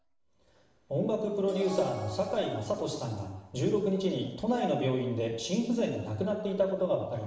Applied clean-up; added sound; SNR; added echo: none; none; none; reverberation time 0.9 s.